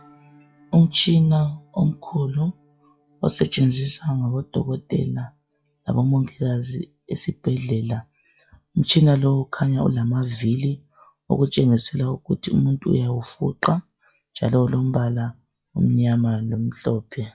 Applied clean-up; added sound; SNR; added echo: classical method log-MMSE.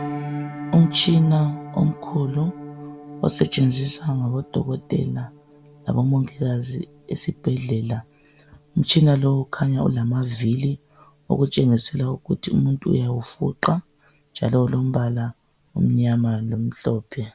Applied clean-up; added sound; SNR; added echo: none; Piano; 17 dB; none.